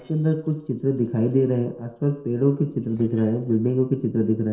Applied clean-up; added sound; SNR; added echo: neural separator model SepFormer DNS4.